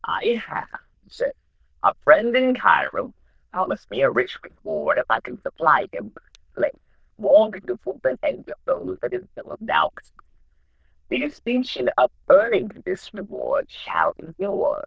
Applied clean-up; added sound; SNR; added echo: neural diffusion model UNIVERSE++.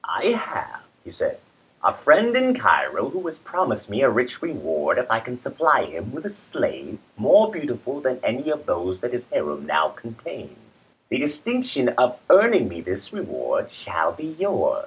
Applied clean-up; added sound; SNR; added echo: none; none; none; none.